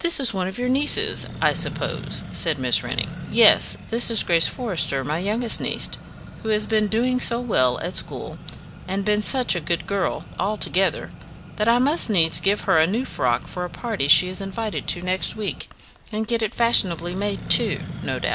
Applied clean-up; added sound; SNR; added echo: none; Accelerating, revving, vroom; 14 dB; none.